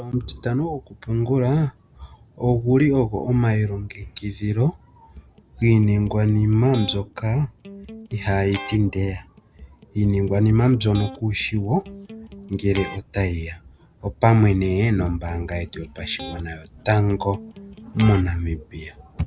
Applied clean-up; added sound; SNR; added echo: none; Electric guitar; 18 dB; none.